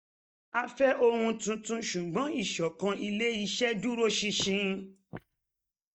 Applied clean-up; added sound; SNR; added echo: neural mask model DeepFilterNet 3.